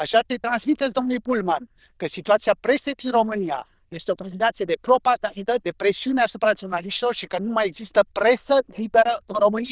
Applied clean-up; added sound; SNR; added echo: neural diffusion model UNIVERSE++.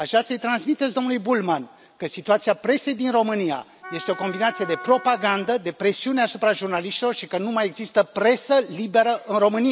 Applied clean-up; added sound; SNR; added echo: none; Wind instrument, woodwind instrument; 15 dB; none.